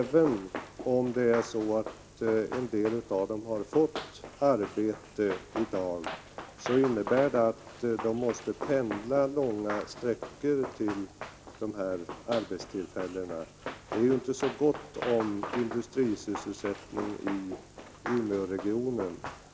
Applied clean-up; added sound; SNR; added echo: none; Run; 11 dB; none.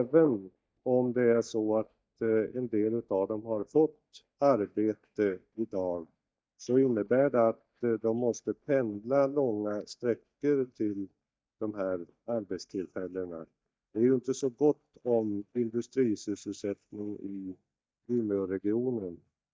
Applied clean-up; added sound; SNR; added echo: neural mask model DeepFilterNet 3.